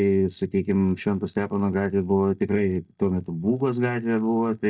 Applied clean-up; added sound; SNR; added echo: neural mask model DeepFilterNet 3.